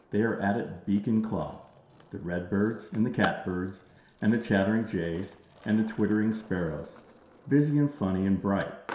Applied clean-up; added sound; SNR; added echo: none; Skateboard; 19 dB; reverberation time 0.7 s.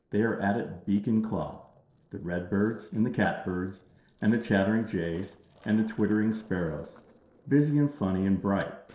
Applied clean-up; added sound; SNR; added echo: neural separator model SepFormer DNS4.